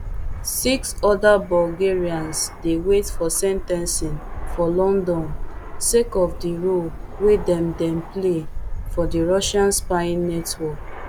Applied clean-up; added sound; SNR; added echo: none; Fixed-wing aircraft, airplane; 8 dB; none.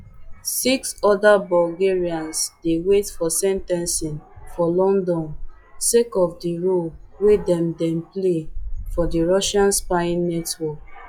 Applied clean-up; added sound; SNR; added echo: classical method log-MMSE.